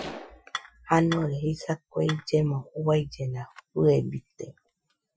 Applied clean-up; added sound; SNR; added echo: classical method Wiener filter.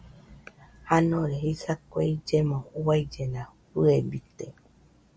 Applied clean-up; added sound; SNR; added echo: none; none; none; none.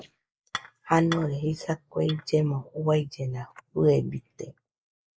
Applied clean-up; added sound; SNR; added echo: neural mask model Resemble Enhance denoiser.